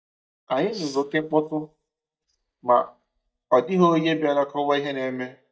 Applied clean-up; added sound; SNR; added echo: neural mask model DeepFilterNet 3.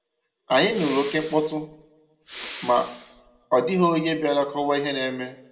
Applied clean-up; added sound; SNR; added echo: none; Respiratory sounds; 9 dB; reverberation time 0.4 s.